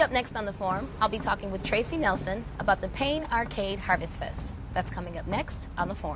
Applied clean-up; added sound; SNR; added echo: none; Tap; 15 dB; none.